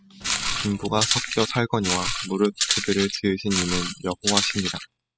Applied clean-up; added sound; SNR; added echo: classical method spectral subtraction.